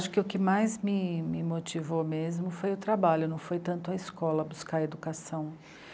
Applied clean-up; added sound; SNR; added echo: none; none; none; none.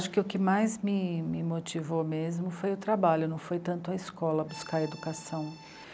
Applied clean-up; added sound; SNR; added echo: none; Accordion; 18 dB; none.